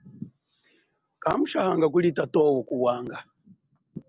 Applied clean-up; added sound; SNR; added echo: none; none; none; none.